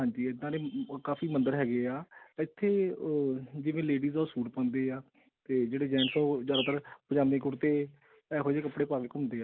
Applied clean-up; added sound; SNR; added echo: none; Bird; 10 dB; none.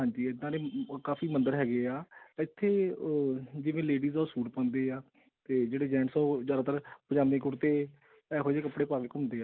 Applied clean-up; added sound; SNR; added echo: none; none; none; none.